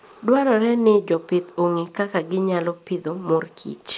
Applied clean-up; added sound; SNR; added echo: none; none; none; none.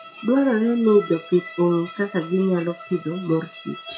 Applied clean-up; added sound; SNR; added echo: classical method WPE with log-MMSE.